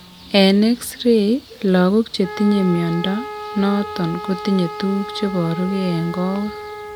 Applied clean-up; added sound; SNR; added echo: none; Wind instrument, woodwind instrument; 13 dB; none.